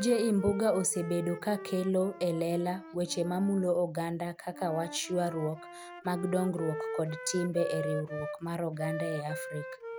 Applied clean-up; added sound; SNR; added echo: none; Wind instrument, woodwind instrument; 10 dB; none.